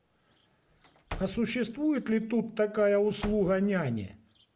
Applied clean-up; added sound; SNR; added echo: none; Slam / Wood; 16 dB; none.